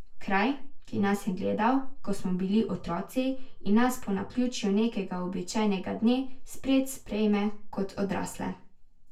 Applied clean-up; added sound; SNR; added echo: none; none; none; reverberation time 0.2 s.